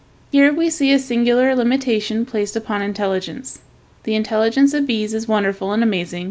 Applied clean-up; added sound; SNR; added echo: none; none; none; none.